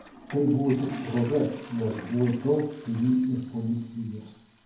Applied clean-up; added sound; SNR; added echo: none; Toilet flush; 18 dB; reverberation time 0.9 s.